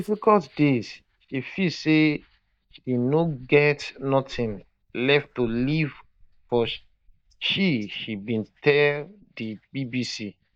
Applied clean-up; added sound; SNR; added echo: neural mask model DeepFilterNet 3.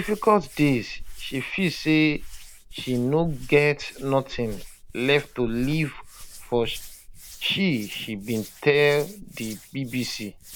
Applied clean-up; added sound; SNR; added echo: none; Hands; 15 dB; none.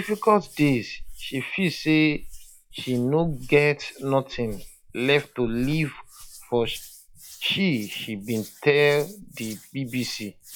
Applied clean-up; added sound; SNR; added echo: classical method log-MMSE.